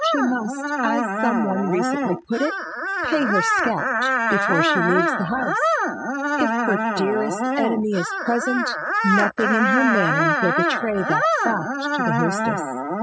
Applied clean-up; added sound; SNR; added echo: classical method spectral subtraction.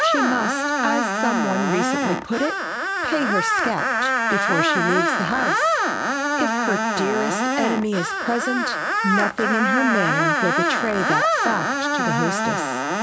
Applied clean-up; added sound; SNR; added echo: none; Screech; -3 dB; none.